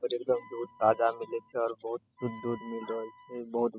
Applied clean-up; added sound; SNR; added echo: classical method spectral subtraction.